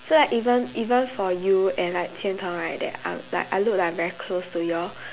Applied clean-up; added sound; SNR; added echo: none; none; none; none.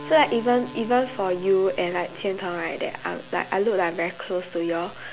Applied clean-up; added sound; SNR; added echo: none; Acoustic guitar; 20 dB; none.